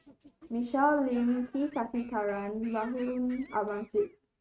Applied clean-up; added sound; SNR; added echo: neural mask model RNNoise.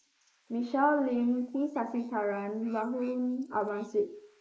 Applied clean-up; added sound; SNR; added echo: neural mask model Resemble Enhance denoiser.